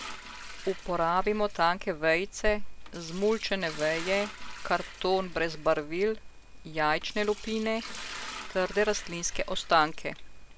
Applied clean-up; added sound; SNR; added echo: none; Liquid; 16 dB; none.